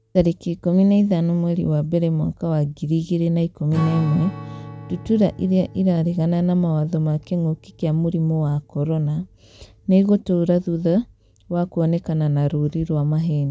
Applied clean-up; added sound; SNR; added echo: none; Strum; 20 dB; none.